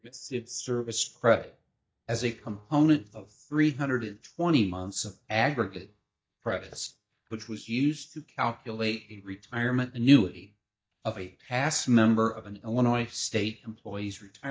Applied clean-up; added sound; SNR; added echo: neural mask model DeepFilterNet 3.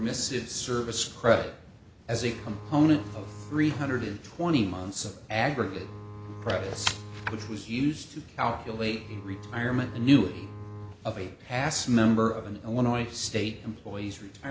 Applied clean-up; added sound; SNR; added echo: none; Bowed string instrument; 13 dB; none.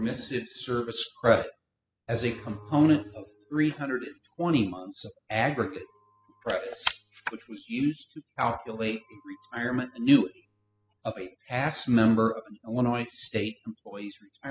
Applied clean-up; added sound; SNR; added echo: classical method spectral subtraction.